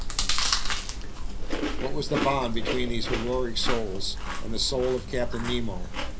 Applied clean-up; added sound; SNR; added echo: none; Chewing, mastication; -4 dB; reverberation time 0.4 s.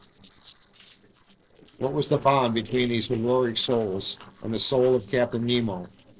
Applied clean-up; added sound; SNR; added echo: neural separator model SepFormer DNS4.